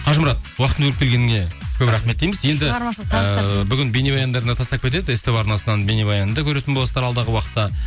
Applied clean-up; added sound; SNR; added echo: none; none; none; none.